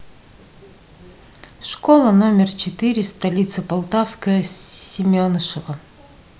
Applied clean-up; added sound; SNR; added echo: none; none; none; none.